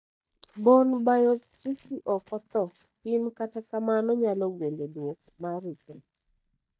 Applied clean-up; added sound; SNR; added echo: neural mask model DeepFilterNet 3.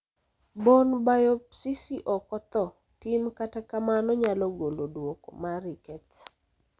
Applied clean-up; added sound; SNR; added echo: none; none; none; none.